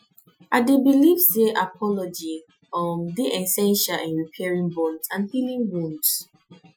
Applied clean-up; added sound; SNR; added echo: classical method Wiener filter.